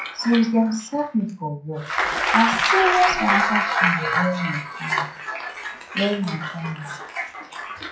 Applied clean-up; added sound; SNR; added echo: classical method WPE with log-MMSE.